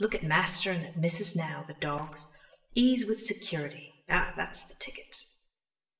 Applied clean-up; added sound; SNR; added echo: neural separator model SepFormer DNS4.